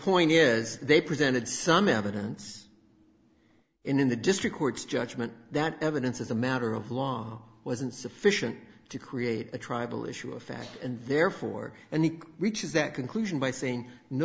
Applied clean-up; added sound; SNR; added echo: none; none; none; none.